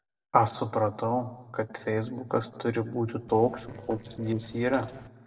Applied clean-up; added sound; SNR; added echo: neural separator model SepFormer DNS4.